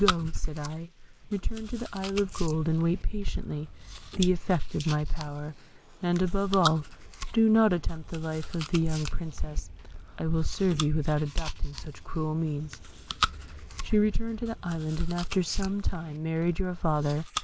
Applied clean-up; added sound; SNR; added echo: neural mask model Resemble Enhance denoiser.